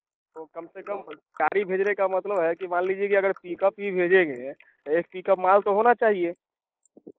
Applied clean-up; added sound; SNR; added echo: neural mask model Resemble Enhance denoiser.